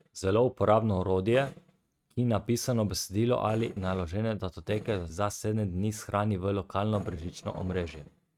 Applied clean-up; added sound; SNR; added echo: neural mask model RNNoise.